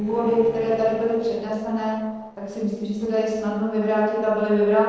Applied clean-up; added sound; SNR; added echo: neural separator model SepFormer DNS4.